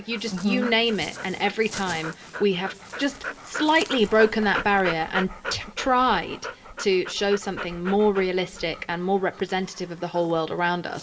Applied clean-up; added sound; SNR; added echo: none; Dog; 12 dB; reverberation time 0.3 s.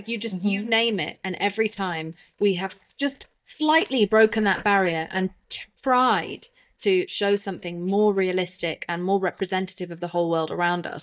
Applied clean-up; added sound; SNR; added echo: neural mask model DeepFilterNet 3.